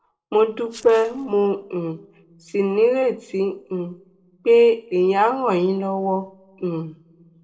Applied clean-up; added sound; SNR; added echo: neural separator model SepFormer DNS4.